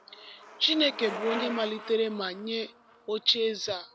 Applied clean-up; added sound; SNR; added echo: none; Bicycle; 12 dB; none.